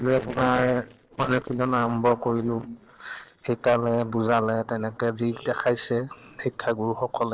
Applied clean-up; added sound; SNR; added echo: neural separator model SepFormer DNS4.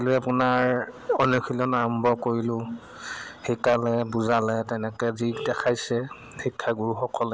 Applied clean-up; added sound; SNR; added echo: none; none; none; none.